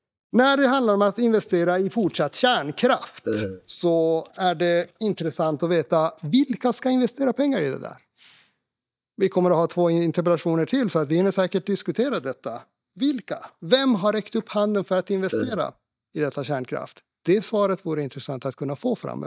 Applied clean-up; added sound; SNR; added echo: neural mask model DeepFilterNet 3.